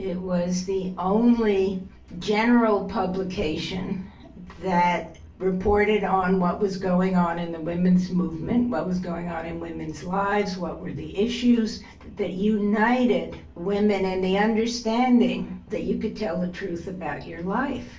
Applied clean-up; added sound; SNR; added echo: none; none; none; reverberation time 0.3 s.